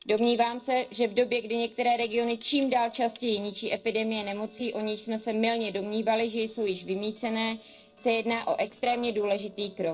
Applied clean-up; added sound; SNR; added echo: neural separator model SepFormer DNS4.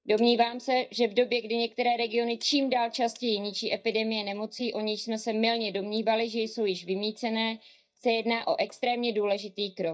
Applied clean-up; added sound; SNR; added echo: neural mask model DeepFilterNet 3.